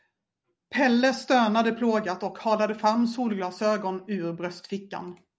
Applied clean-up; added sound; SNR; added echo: none; none; none; none.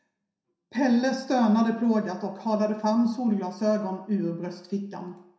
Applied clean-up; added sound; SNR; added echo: none; none; none; reverberation time 0.6 s.